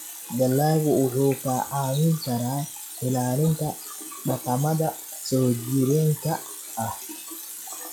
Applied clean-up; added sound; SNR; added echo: classical method log-MMSE.